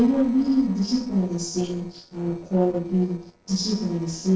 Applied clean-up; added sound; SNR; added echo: neural separator model SepFormer DNS4.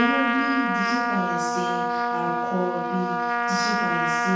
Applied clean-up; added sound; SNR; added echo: none; Trumpet; -4 dB; reverberation time 0.6 s.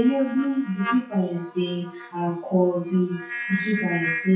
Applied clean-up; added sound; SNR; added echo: classical method WPE with log-MMSE.